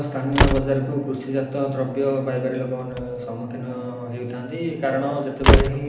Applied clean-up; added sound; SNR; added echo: none; Slam; 0 dB; reverberation time 0.8 s.